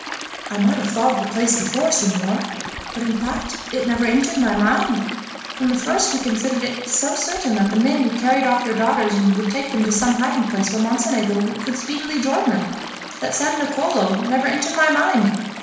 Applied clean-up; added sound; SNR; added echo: none; Stream; 12 dB; reverberation time 1.1 s.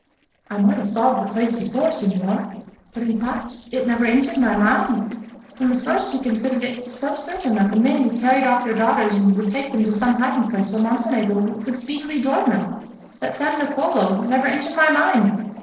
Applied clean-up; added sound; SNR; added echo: neural separator model SepFormer DNS4.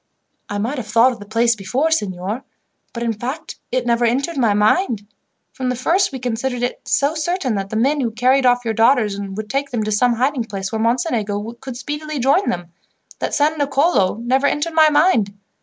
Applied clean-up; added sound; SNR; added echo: none; none; none; none.